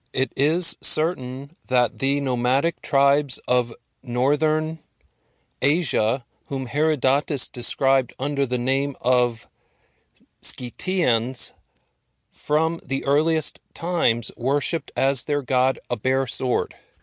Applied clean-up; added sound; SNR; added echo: none; none; none; none.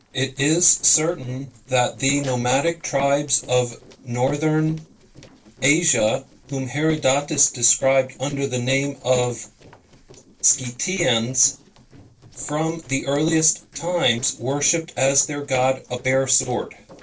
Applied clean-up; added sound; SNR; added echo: neural separator model SepFormer DNS4.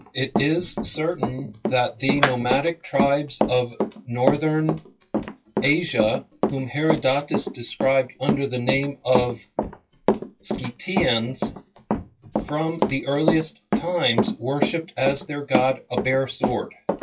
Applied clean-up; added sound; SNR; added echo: classical method WPE with log-MMSE.